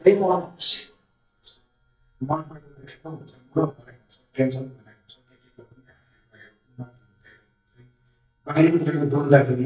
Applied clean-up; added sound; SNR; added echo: neural mask model DeepFilterNet 3.